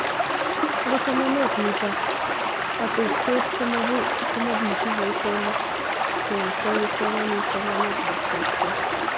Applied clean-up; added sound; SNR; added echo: none; Stream; -5 dB; none.